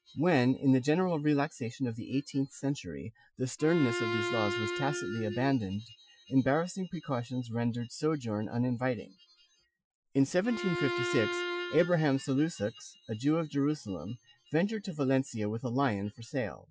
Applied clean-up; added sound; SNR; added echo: classical method Wiener filter.